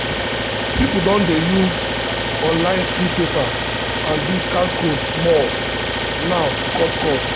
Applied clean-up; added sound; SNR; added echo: none; Idling; 0 dB; none.